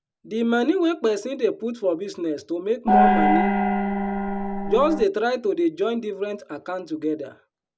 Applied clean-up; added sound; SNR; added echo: none; Gong; -4 dB; none.